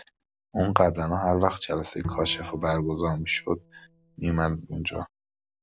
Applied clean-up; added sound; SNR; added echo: none; Bowed string instrument; 14 dB; none.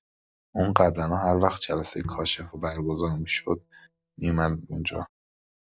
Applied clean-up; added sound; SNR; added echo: neural mask model DeepFilterNet 3.